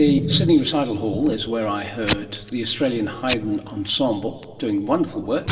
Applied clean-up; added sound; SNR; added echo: none; Packing tape, duct tape / Tearing; 7 dB; reverberation time 1.7 s.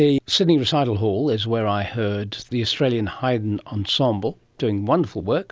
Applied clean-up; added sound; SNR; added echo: none; none; none; none.